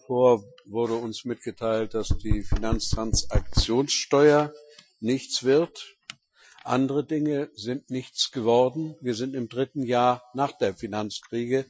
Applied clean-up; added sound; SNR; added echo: classical method Wiener filter.